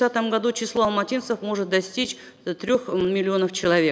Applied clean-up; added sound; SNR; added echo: none; none; none; none.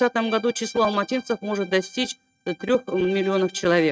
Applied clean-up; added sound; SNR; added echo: neural mask model RNNoise.